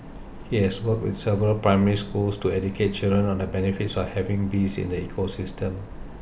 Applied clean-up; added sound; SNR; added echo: none; none; none; none.